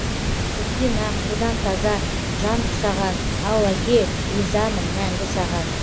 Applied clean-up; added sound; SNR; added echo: none; Water; -1 dB; none.